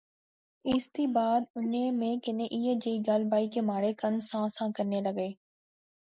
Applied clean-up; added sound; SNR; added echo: none; none; none; none.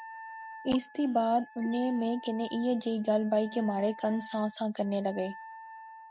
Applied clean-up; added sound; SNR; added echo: none; Wind instrument, woodwind instrument; 16 dB; none.